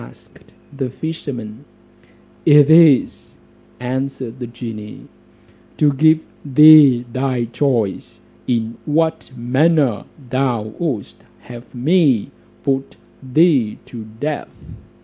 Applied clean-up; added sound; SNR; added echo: none; none; none; none.